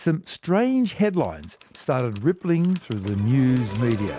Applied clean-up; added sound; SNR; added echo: none; none; none; none.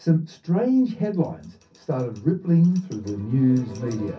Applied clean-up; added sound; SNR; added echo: none; none; none; reverberation time 0.3 s.